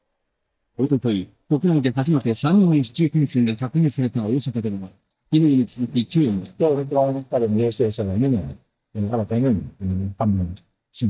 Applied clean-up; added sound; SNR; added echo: neural mask model DeepFilterNet 3.